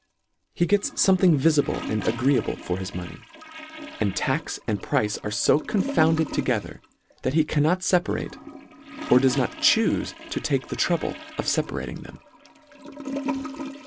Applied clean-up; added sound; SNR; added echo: none; Toilet flush / Gurgling; 11 dB; none.